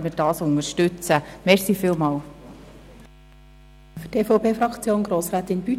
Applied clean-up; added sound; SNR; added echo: none; none; none; none.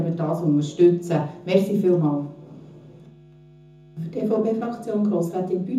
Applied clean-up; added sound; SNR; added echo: none; none; none; reverberation time 0.5 s.